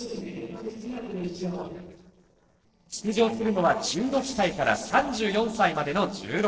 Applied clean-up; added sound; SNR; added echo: neural separator model SepFormer DNS4.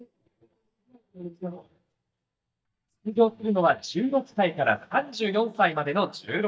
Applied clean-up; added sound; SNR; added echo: neural mask model DeepFilterNet 3.